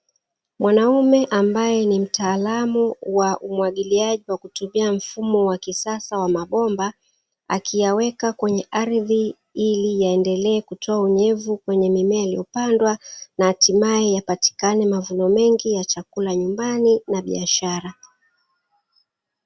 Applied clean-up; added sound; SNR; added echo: none; none; none; none.